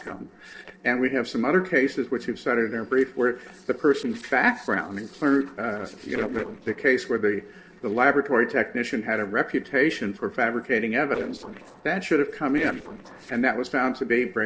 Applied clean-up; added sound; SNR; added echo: neural separator model SepFormer DNS4.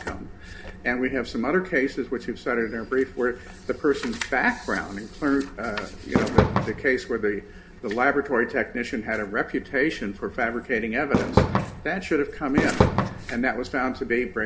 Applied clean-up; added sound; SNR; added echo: none; Fireworks; -1 dB; reverberation time 0.3 s.